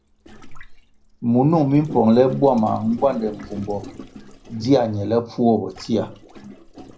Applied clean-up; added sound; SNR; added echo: none; Gurgling; 17 dB; reverberation time 0.4 s.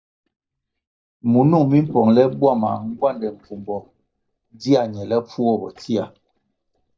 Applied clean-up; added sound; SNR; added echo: neural mask model DeepFilterNet 3.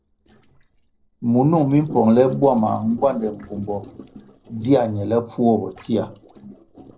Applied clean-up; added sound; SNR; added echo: neural separator model SepFormer DNS4.